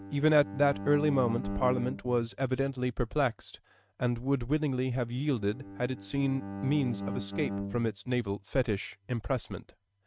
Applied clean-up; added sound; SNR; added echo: neural mask model RNNoise.